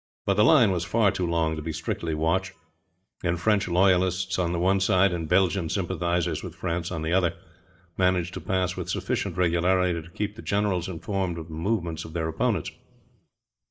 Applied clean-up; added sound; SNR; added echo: neural mask model DeepFilterNet 3.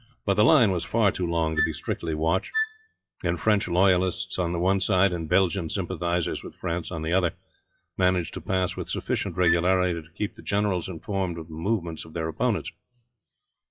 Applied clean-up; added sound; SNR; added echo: classical method WPE with log-MMSE.